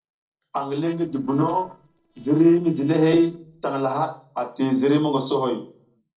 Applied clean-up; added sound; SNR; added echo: neural separator model SepFormer DNS4.